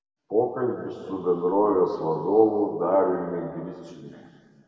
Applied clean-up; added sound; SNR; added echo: none; none; none; reverberation time 2.2 s.